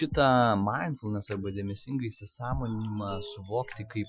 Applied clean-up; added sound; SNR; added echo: classical method Wiener filter.